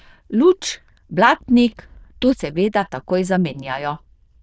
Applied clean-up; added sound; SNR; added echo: neural diffusion model UNIVERSE++.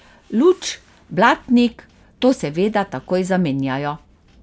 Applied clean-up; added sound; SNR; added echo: none; none; none; none.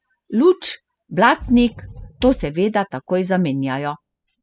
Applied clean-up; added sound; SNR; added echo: classical method spectral subtraction.